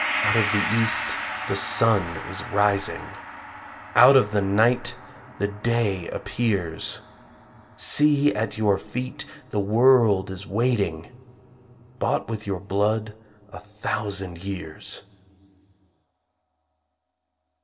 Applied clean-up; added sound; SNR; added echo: none; Gong; 11 dB; reverberation time 1.6 s.